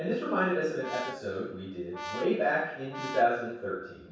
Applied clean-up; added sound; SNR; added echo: none; Brass instrument; 11 dB; reverberation time 0.7 s.